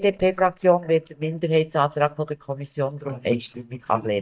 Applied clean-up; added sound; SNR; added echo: neural mask model DeepFilterNet 3.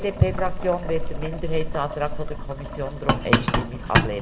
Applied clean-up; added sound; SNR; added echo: none; Boiling; -2 dB; reverberation time 0.8 s.